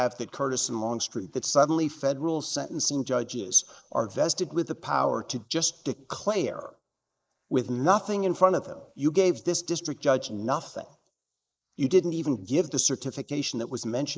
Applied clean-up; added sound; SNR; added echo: neural mask model Resemble Enhance denoiser.